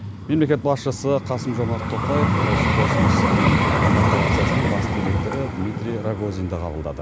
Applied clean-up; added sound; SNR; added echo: none; Vehicle; -4 dB; none.